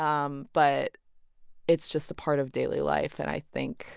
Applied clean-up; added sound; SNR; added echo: none; none; none; none.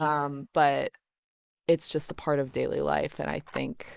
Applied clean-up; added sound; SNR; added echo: neural mask model Resemble Enhance denoiser.